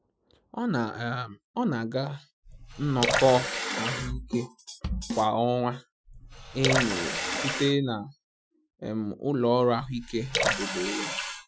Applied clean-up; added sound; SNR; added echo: classical method Wiener filter.